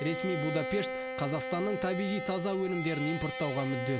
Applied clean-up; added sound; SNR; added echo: none; Bowed string instrument; 4 dB; none.